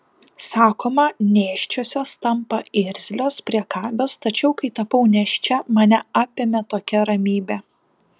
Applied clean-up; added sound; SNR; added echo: none; none; none; none.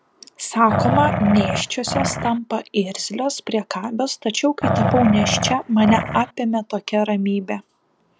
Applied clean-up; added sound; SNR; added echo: none; Growling; 1 dB; none.